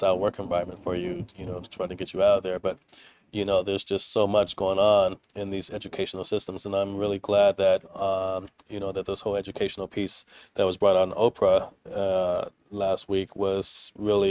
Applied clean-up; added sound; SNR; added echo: neural mask model RNNoise.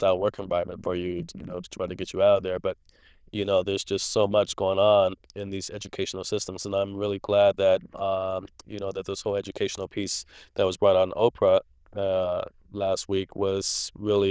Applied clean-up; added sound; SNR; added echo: neural diffusion model UNIVERSE++.